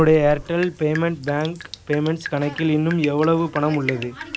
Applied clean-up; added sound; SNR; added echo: none; Drip; 14 dB; none.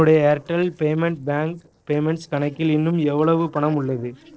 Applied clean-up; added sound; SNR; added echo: neural separator model SepFormer DNS4.